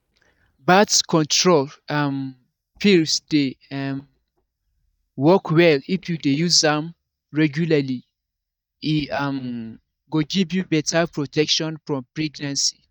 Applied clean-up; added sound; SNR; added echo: neural mask model DeepFilterNet 3.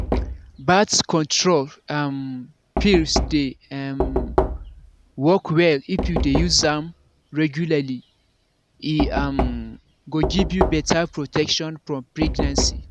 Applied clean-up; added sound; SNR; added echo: none; Knock; 5 dB; none.